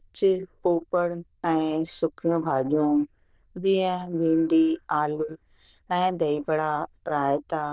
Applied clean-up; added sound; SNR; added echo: neural diffusion model UNIVERSE++.